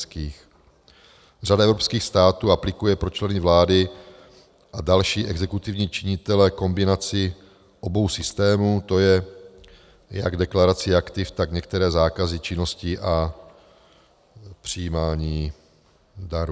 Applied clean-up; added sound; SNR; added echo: none; none; none; none.